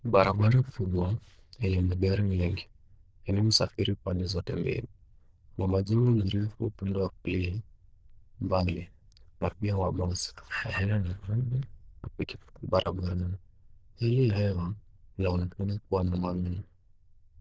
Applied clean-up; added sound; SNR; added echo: neural diffusion model UNIVERSE++.